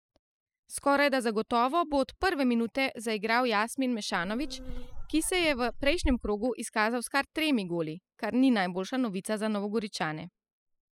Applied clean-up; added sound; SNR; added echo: classical method spectral subtraction.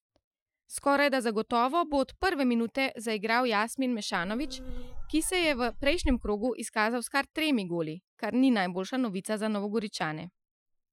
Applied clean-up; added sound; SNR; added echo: classical method Wiener filter.